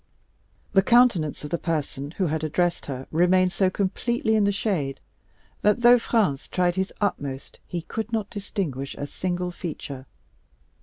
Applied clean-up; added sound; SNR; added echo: none; none; none; none.